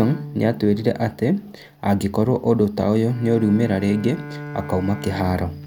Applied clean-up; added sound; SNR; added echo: none; Bowed string instrument; 15 dB; none.